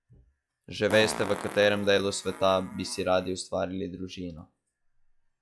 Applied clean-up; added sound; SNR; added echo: classical method log-MMSE.